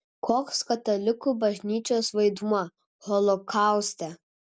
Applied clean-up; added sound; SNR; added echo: none; none; none; none.